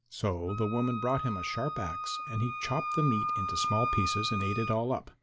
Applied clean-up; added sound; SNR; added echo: none; Wind instrument, woodwind instrument; 3 dB; none.